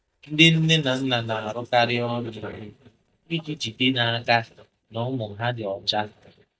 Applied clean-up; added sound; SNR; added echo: neural mask model DeepFilterNet 3.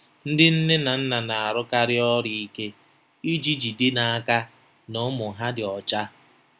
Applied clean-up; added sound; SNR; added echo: none; none; none; none.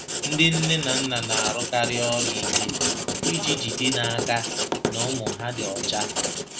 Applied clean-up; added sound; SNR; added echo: none; Writing; 0 dB; reverberation time 0.2 s.